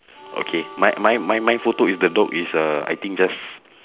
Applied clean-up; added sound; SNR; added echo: none; Harmonica; 19 dB; none.